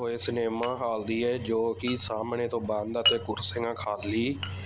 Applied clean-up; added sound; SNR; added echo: none; Glass; 8 dB; none.